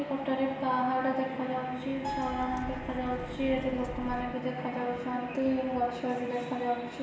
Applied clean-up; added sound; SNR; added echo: none; Keyboard (musical); 8 dB; reverberation time 0.9 s.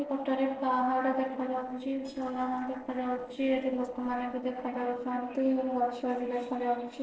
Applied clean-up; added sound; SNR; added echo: neural separator model SepFormer DNS4.